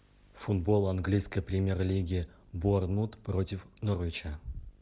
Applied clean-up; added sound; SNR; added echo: none; none; none; none.